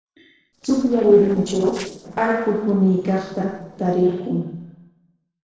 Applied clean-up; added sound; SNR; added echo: neural separator model SepFormer DNS4.